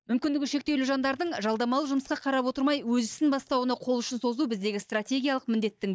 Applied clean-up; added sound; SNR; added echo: neural mask model DeepFilterNet 3.